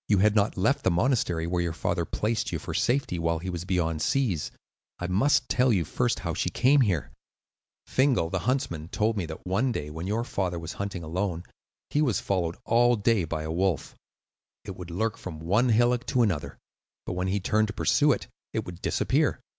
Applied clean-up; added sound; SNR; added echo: none; none; none; none.